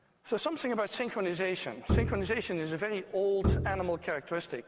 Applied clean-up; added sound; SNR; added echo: none; Bowed string instrument; 1 dB; none.